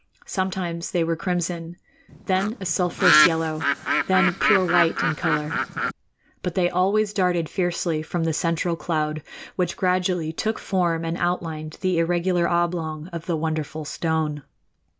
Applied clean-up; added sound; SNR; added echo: none; Bird; 0 dB; none.